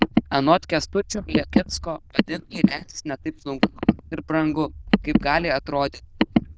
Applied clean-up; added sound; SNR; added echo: neural diffusion model UNIVERSE++.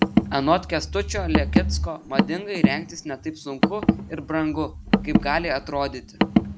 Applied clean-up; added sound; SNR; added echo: none; Car; -3 dB; none.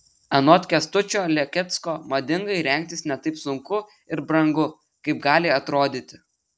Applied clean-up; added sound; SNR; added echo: none; none; none; none.